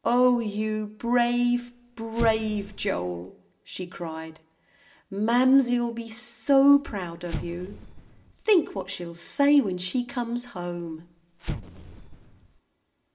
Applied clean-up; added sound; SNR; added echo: none; Explosion; 12 dB; reverberation time 0.5 s.